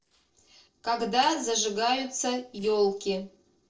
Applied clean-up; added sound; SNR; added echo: neural separator model SepFormer DNS4.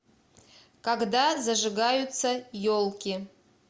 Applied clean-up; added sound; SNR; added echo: none; none; none; none.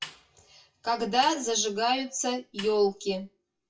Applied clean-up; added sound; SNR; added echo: classical method WPE with log-MMSE.